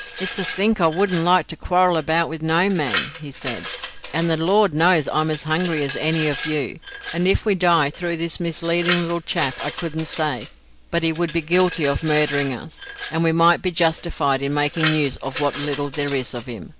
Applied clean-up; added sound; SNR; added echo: none; Glass; 10 dB; none.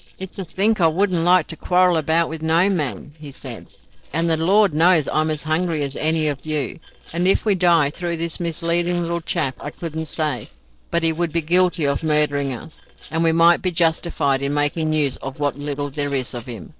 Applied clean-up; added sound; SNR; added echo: neural separator model SepFormer DNS4.